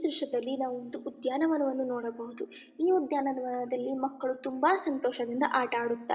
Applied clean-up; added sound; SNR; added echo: none; none; none; reverberation time 1.7 s.